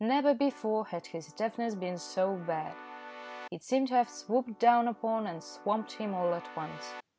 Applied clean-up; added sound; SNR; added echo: none; Keyboard (musical); 17 dB; none.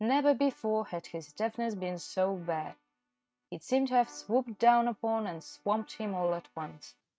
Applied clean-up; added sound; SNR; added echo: neural mask model RNNoise.